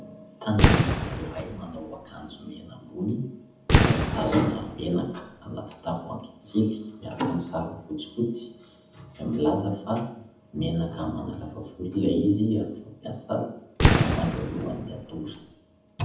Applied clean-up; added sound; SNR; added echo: none; Fireworks; -5 dB; reverberation time 0.8 s.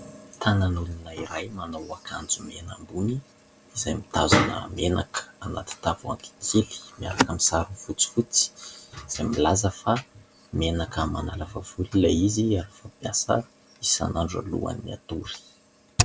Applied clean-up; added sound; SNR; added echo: none; none; none; none.